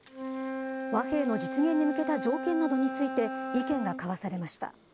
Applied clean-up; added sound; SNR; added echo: none; Wind instrument, woodwind instrument; 6 dB; none.